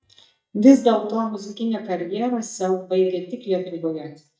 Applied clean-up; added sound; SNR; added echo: neural mask model DeepFilterNet 3.